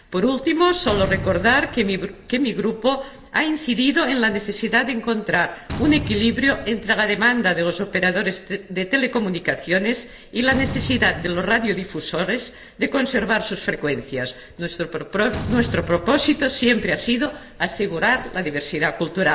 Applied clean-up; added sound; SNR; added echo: none; Slam; 14 dB; reverberation time 2.4 s.